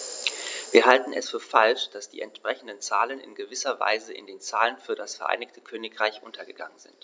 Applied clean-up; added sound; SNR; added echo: none; none; none; none.